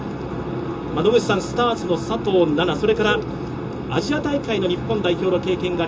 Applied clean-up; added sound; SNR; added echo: none; none; none; reverberation time 0.2 s.